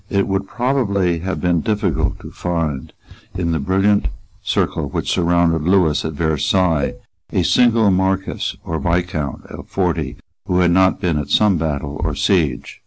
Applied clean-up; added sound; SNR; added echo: none; Cowbell; 16 dB; none.